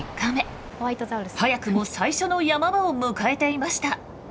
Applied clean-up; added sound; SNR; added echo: none; none; none; none.